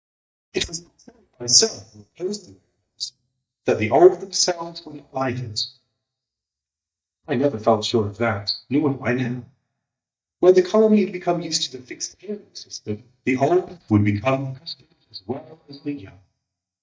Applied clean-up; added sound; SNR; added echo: neural mask model DeepFilterNet 3.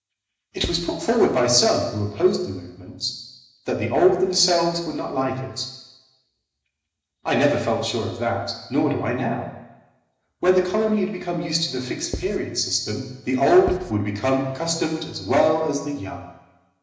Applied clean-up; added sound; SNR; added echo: none; Writing; 9 dB; reverberation time 1.0 s.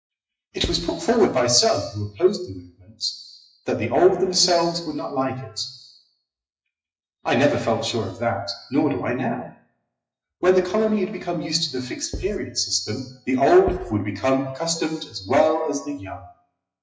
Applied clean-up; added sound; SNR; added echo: classical method WPE with log-MMSE.